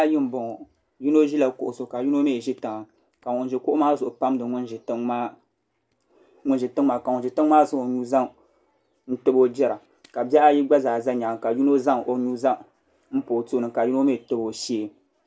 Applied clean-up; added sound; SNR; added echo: none; none; none; none.